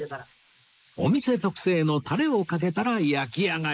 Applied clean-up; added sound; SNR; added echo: neural mask model Resemble Enhance denoiser.